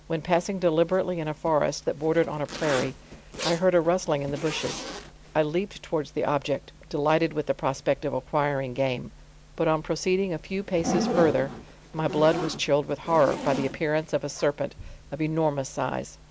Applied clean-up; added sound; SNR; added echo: none; Zipper (clothing); 11 dB; none.